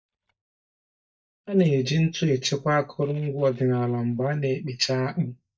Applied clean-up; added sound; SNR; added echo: neural mask model DeepFilterNet 3.